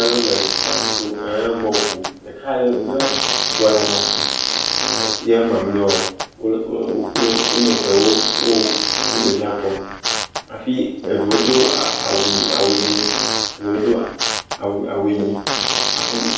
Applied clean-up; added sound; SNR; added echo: none; Fart; 1 dB; reverberation time 0.7 s.